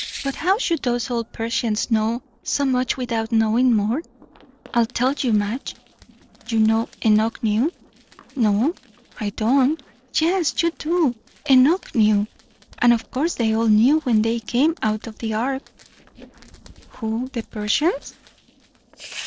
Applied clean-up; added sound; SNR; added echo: neural separator model SepFormer DNS4.